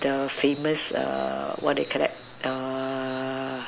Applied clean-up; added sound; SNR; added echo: none; none; none; none.